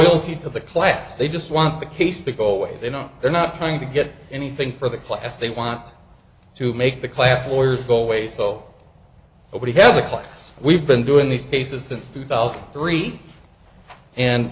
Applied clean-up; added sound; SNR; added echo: none; none; none; none.